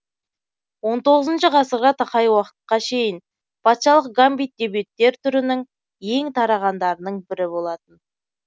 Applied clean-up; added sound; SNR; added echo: none; none; none; none.